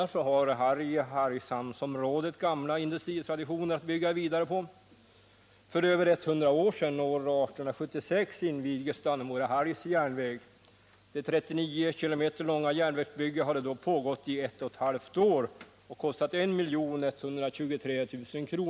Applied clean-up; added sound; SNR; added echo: none; none; none; none.